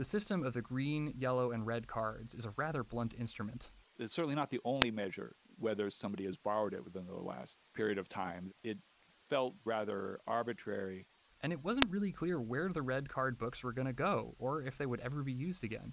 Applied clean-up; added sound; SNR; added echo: none; Camera; 5 dB; none.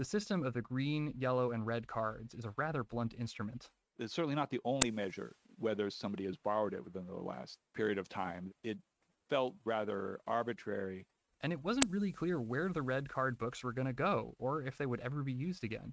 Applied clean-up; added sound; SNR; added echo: neural mask model RNNoise.